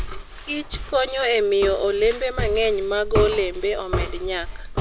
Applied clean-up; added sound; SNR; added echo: none; Walk, footsteps; 6 dB; none.